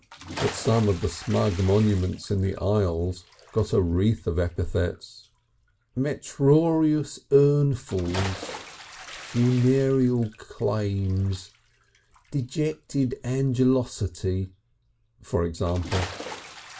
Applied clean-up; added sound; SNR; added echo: none; Bathtub (filling or washing) / Splash, splatter; 17 dB; reverberation time 0.2 s.